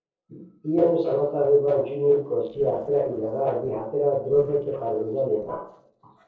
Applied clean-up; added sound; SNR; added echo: neural separator model SepFormer DNS4.